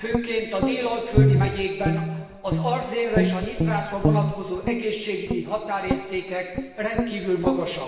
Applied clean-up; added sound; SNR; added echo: none; Guitar; -2 dB; reverberation time 1.4 s.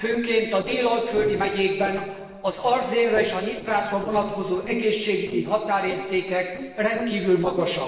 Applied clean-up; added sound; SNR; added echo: neural separator model SepFormer DNS4.